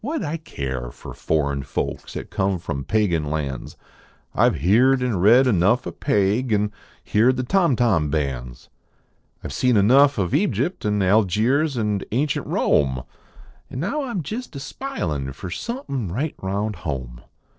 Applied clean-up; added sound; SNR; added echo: neural separator model SepFormer DNS4.